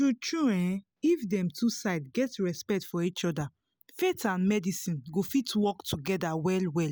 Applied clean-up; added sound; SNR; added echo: none; none; none; none.